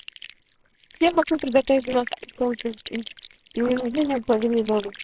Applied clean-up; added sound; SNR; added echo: neural separator model SepFormer WHAMR!.